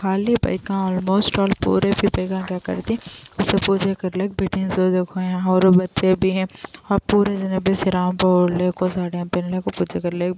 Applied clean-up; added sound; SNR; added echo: neural mask model Resemble Enhance denoiser.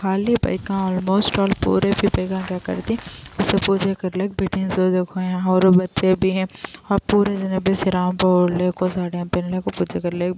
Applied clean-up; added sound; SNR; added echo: none; Walk, footsteps / Bird vocalization, bird call, bird song; 19 dB; none.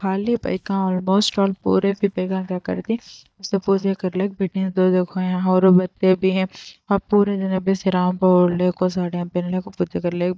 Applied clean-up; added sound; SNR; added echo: neural mask model DeepFilterNet 3.